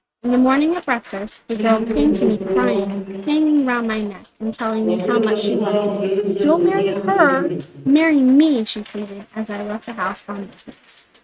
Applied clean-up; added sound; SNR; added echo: neural mask model RNNoise.